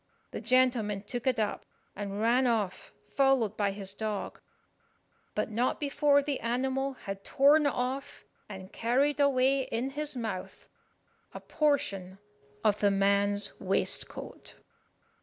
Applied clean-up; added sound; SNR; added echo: none; none; none; none.